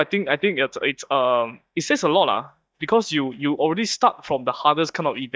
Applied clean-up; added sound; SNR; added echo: neural mask model DeepFilterNet 3.